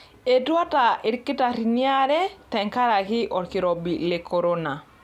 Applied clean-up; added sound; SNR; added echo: none; none; none; none.